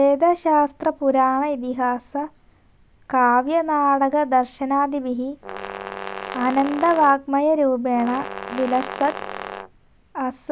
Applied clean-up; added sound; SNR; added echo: none; Brass instrument; 12 dB; none.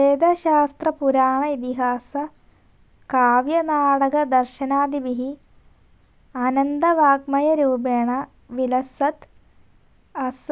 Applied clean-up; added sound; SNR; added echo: none; none; none; none.